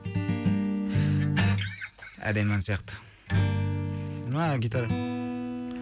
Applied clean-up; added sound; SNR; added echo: none; none; none; none.